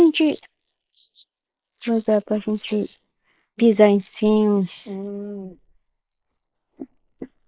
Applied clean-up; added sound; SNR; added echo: neural mask model Resemble Enhance denoiser.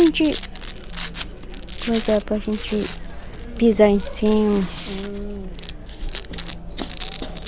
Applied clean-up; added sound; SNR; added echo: none; Chatter + Domestic sounds, home sounds; 8 dB; none.